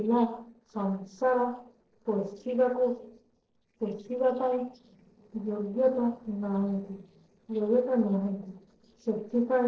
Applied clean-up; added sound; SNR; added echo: neural separator model SepFormer DNS4.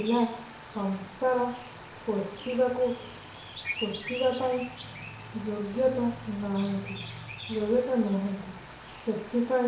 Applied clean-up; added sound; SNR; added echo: none; Bird vocalization, bird call, bird song; 13 dB; reverberation time 0.6 s.